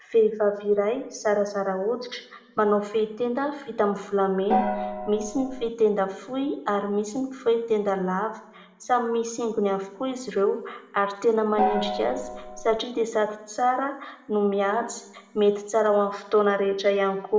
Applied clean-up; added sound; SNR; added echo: none; Gong; 3 dB; reverberation time 0.6 s.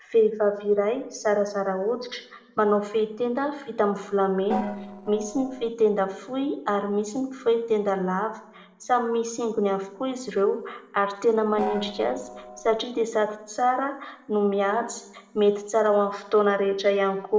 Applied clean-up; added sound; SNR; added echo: neural separator model SepFormer DNS4.